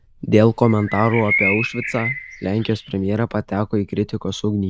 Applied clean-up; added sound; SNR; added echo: neural diffusion model UNIVERSE++.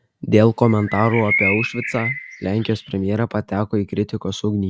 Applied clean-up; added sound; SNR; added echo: none; Bird; 6 dB; none.